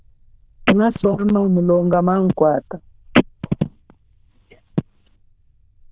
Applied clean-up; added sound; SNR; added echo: neural diffusion model UNIVERSE++.